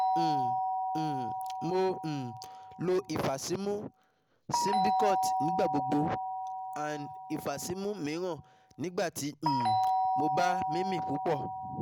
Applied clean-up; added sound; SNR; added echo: none; Doorbell; -1 dB; none.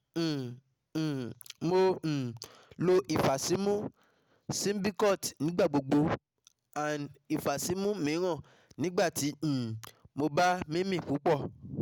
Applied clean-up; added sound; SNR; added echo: none; none; none; none.